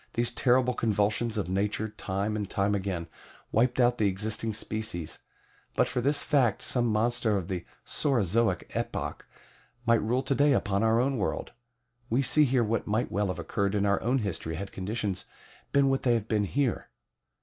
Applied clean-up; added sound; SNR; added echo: none; none; none; none.